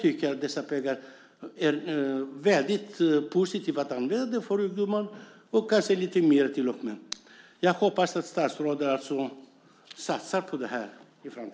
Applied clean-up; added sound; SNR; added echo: none; none; none; none.